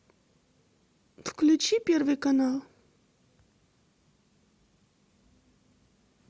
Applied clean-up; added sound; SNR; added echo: none; none; none; none.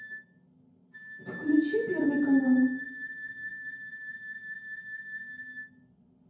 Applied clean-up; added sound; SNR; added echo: none; Wind instrument, woodwind instrument; 10 dB; reverberation time 0.9 s.